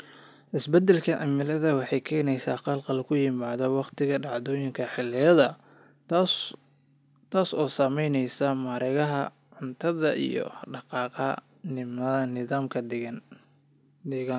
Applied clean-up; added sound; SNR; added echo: none; none; none; none.